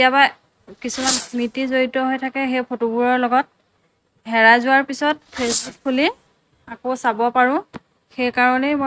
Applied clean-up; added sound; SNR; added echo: neural mask model RNNoise.